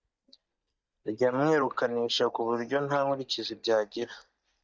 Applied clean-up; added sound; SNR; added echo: neural mask model DeepFilterNet 3.